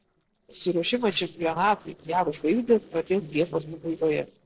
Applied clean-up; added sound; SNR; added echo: neural separator model SepFormer DNS4.